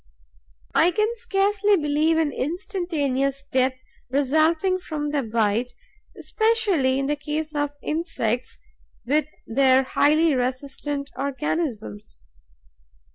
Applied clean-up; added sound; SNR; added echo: none; none; none; none.